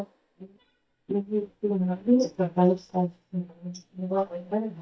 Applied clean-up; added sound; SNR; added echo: neural mask model DeepFilterNet 3.